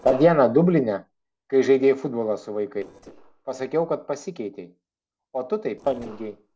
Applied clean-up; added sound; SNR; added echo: neural separator model SepFormer DNS4.